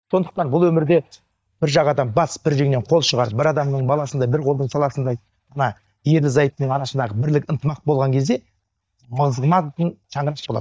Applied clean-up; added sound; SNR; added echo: neural mask model DeepFilterNet 3.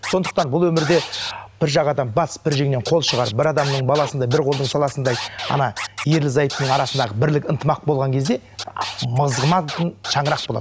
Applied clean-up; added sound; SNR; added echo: none; Scratching (performance technique); 12 dB; none.